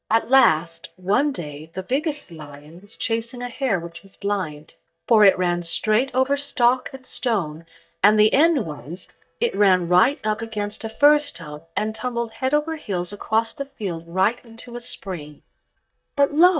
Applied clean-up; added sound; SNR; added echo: neural mask model DeepFilterNet 3.